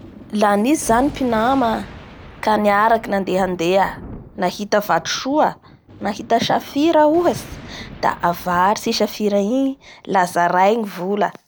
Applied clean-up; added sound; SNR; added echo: none; Thunder; 20 dB; none.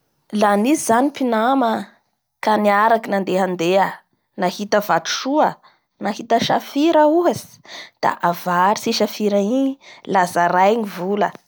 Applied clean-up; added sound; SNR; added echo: none; none; none; none.